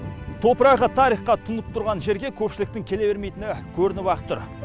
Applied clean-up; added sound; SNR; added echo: none; none; none; none.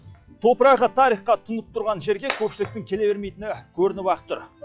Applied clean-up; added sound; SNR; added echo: classical method log-MMSE.